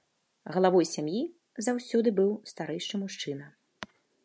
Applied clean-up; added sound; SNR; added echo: none; none; none; none.